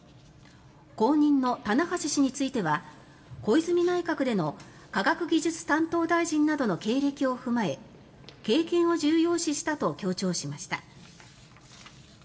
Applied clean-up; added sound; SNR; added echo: none; none; none; reverberation time 0.3 s.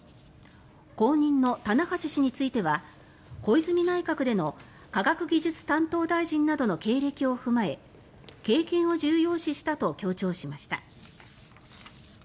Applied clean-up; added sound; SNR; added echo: none; none; none; none.